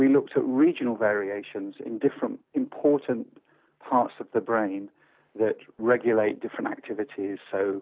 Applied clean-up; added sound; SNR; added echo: none; none; none; none.